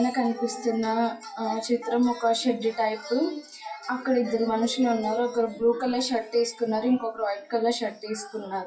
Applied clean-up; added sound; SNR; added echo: classical method WPE with log-MMSE.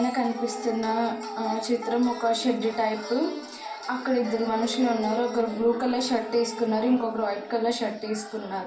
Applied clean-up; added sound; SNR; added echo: none; Wind instrument, woodwind instrument; 16 dB; reverberation time 0.4 s.